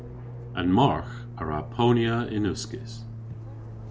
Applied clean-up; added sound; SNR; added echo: none; Fixed-wing aircraft, airplane; 11 dB; none.